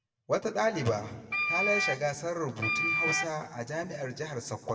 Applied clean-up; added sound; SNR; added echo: none; Wind instrument, woodwind instrument; -1 dB; reverberation time 1.3 s.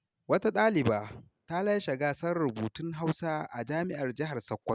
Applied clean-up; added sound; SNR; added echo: none; none; none; none.